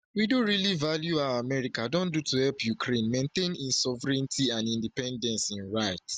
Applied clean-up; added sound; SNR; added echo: none; none; none; none.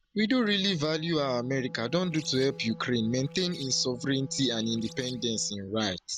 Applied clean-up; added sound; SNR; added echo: none; Bird + Wind instrument, woodwind instrument; 18 dB; none.